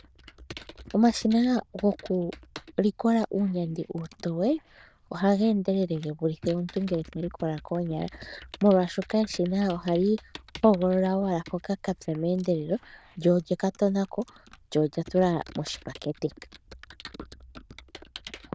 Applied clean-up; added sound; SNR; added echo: neural diffusion model UNIVERSE++.